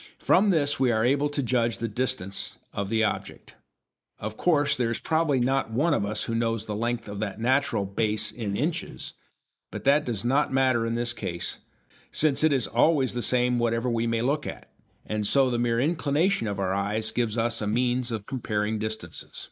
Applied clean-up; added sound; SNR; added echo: neural mask model Resemble Enhance denoiser.